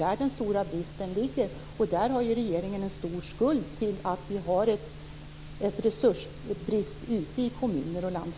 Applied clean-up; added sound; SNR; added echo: none; none; none; none.